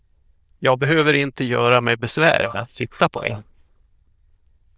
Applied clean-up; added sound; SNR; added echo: neural diffusion model UNIVERSE++.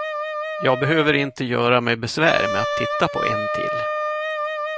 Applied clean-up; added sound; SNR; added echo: none; Wind instrument, woodwind instrument; 3 dB; none.